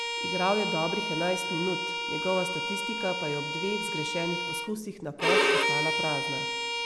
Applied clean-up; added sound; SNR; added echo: none; Bowed string instrument; -2 dB; none.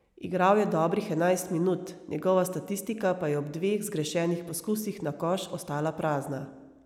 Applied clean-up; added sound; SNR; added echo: none; none; none; none.